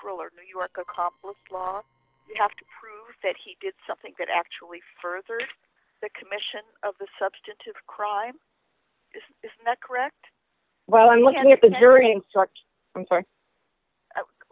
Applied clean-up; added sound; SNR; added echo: neural separator model SepFormer DNS4.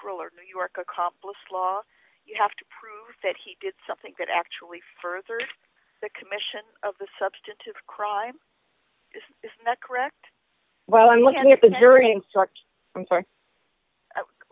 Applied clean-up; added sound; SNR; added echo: none; none; none; none.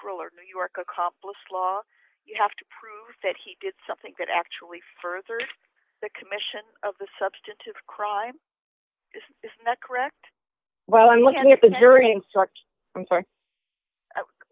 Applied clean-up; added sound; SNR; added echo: neural mask model Resemble Enhance denoiser.